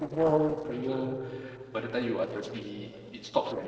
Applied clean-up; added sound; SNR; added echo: neural separator model SepFormer DNS4.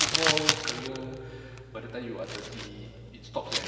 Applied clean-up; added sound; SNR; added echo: none; Crumpling, crinkling; -5 dB; reverberation time 2.7 s.